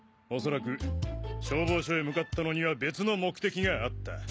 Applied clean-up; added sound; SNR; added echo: none; none; none; none.